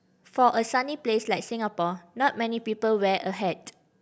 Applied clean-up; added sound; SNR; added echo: none; none; none; none.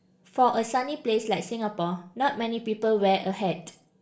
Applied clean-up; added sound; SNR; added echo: none; none; none; reverberation time 0.4 s.